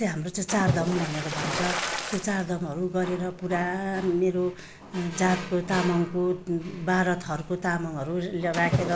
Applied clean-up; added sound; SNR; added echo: none; Splash, splatter; 8 dB; none.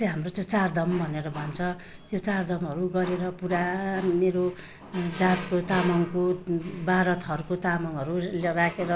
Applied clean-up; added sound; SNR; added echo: none; none; none; none.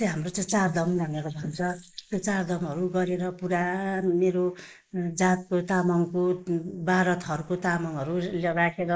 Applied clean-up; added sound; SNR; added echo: neural mask model Resemble Enhance denoiser.